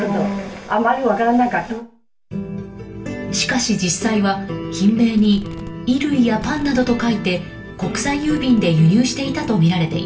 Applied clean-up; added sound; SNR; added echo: none; Fireworks; 19 dB; reverberation time 0.3 s.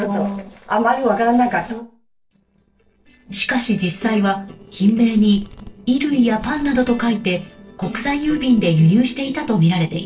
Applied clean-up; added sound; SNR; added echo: neural separator model SepFormer DNS4.